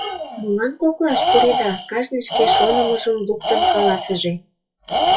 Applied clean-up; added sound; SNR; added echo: classical method WPE with log-MMSE.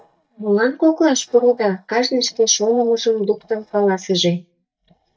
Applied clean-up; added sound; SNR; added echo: neural mask model DeepFilterNet 3.